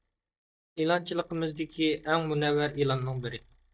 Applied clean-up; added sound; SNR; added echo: neural mask model DeepFilterNet 3.